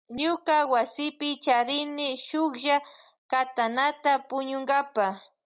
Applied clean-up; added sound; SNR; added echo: none; none; none; none.